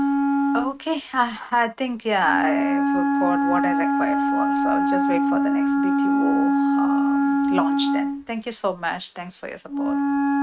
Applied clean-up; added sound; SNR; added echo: neural mask model RNNoise.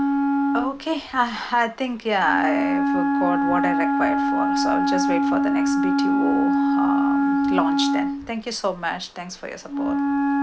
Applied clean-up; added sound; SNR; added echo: none; Wind instrument, woodwind instrument; -5 dB; none.